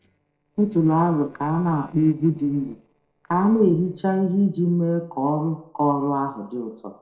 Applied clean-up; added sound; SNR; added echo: neural separator model SepFormer DNS4.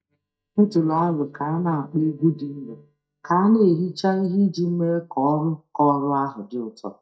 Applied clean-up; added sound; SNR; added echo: neural mask model DeepFilterNet 3.